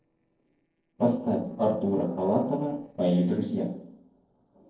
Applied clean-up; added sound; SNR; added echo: neural separator model SepFormer DNS4.